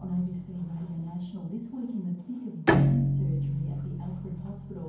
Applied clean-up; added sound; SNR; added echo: none; Bowed string instrument; -4 dB; reverberation time 0.9 s.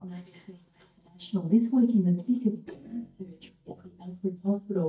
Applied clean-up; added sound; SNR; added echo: neural mask model DeepFilterNet 3.